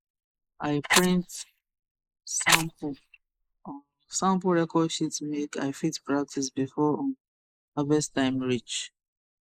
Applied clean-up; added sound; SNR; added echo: neural mask model Resemble Enhance denoiser.